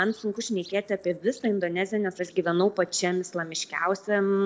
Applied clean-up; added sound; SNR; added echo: neural separator model SepFormer DNS4.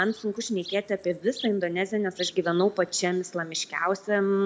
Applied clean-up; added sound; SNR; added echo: none; Insect; 17 dB; reverberation time 0.6 s.